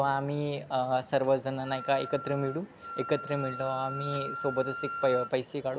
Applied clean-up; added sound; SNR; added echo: none; Wind instrument, woodwind instrument; 10 dB; none.